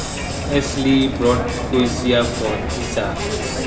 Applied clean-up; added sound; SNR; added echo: none; Crowd; 3 dB; reverberation time 2.4 s.